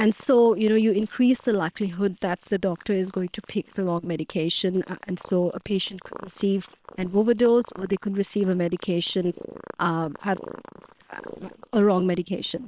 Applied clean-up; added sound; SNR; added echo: neural separator model SepFormer WHAM!.